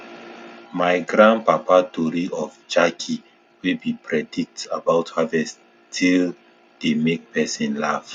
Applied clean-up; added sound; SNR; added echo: none; none; none; none.